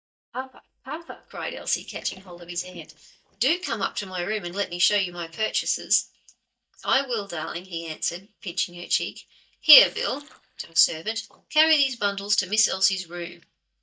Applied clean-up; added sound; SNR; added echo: neural mask model DeepFilterNet 3.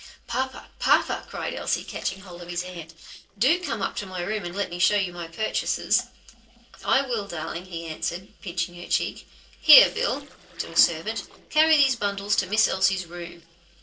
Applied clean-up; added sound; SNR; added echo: neural separator model SepFormer DNS4.